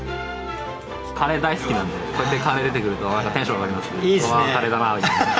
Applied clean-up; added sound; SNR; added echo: none; none; none; none.